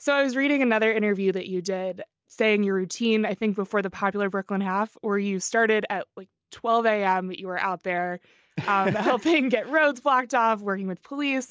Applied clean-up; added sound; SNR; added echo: none; none; none; none.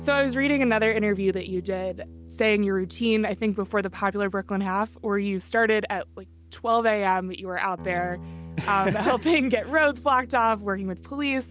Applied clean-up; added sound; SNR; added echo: none; Guitar; 18 dB; none.